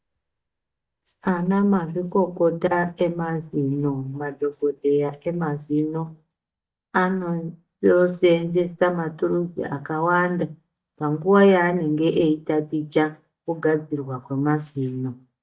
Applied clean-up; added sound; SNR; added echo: neural mask model DeepFilterNet 3.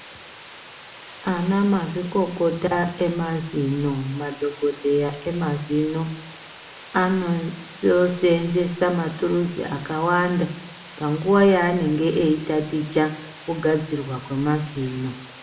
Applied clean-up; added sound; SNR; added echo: none; Water; 19 dB; reverberation time 0.7 s.